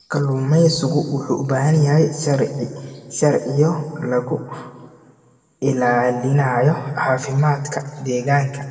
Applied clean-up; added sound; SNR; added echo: none; none; none; reverberation time 1.8 s.